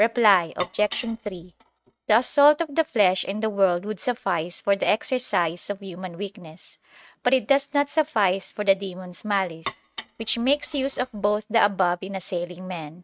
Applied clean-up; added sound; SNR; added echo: neural mask model RNNoise.